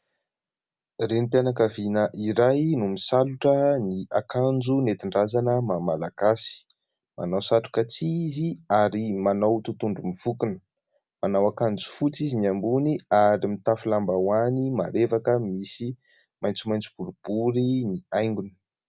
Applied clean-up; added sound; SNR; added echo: none; none; none; none.